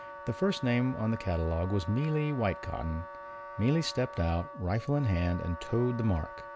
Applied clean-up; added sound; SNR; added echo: none; Wind instrument, woodwind instrument; 13 dB; none.